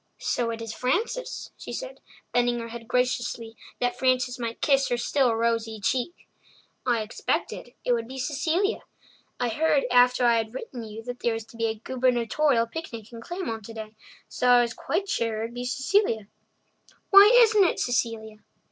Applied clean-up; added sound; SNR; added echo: none; none; none; none.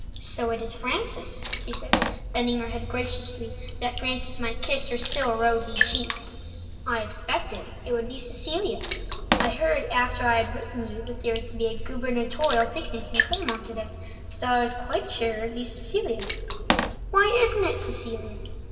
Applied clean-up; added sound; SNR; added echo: none; Water / Splash, splatter; 2 dB; reverberation time 2.3 s.